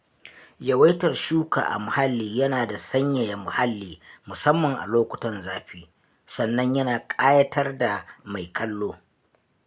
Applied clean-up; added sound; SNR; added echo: none; none; none; none.